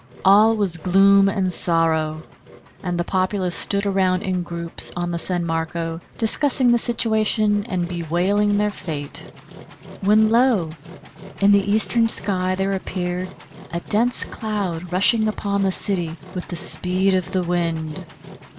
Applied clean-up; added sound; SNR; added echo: none; Engine; 20 dB; none.